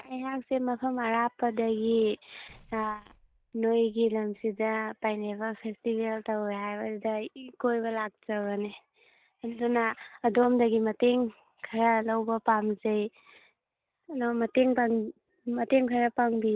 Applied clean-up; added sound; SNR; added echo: neural mask model DeepFilterNet 3.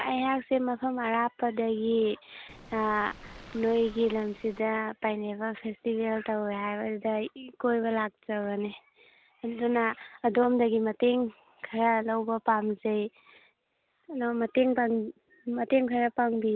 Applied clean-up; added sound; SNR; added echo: none; Waves, surf; 20 dB; none.